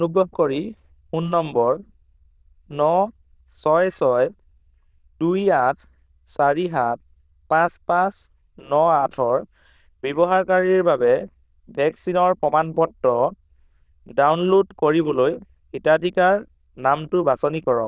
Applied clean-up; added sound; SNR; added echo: neural diffusion model UNIVERSE++.